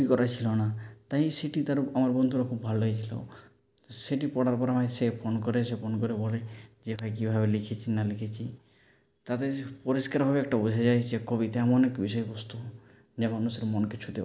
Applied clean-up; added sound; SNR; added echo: none; none; none; none.